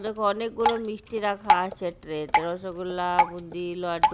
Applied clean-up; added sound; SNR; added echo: none; Drip; -1 dB; none.